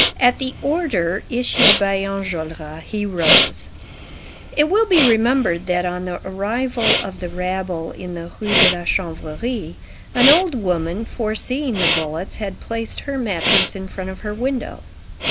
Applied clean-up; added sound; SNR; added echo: none; Respiratory sounds; 2 dB; none.